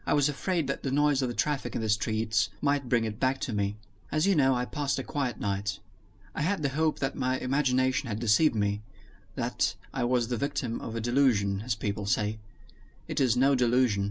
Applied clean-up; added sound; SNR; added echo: none; none; none; none.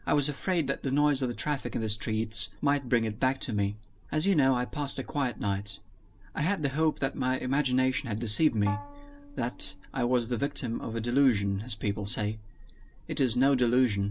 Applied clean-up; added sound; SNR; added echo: none; Bowed string instrument; 16 dB; none.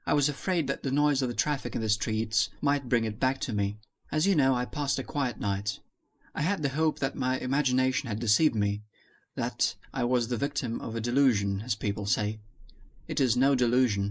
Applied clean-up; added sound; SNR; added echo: neural mask model Resemble Enhance denoiser.